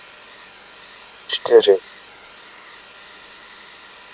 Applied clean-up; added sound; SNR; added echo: none; Domestic sounds, home sounds; 19 dB; none.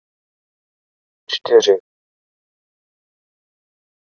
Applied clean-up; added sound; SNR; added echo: none; none; none; none.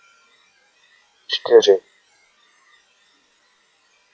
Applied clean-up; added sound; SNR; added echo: classical method log-MMSE.